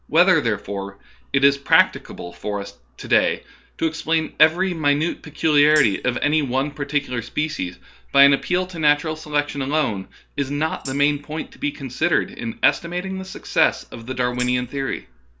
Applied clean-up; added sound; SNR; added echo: none; Tambourine; 18 dB; none.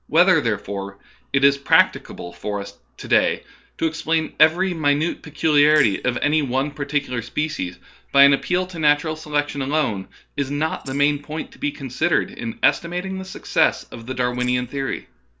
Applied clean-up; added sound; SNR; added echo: neural separator model SepFormer DNS4.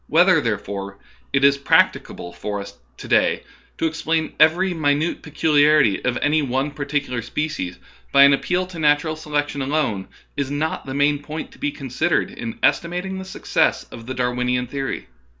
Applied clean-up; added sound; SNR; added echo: none; none; none; none.